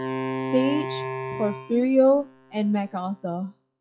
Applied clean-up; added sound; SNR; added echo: classical method log-MMSE.